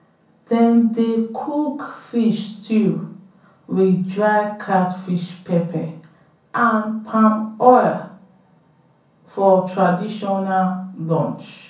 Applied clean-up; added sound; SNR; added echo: none; none; none; reverberation time 0.5 s.